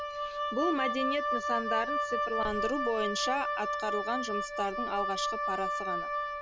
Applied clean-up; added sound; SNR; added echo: none; Wind instrument, woodwind instrument; -2 dB; none.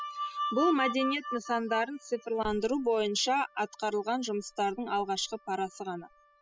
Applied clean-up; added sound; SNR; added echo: classical method spectral subtraction.